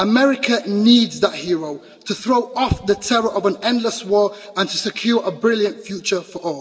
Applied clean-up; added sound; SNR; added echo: none; none; none; reverberation time 0.5 s.